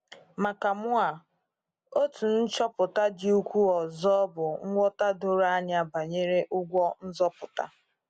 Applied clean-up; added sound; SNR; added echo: none; none; none; none.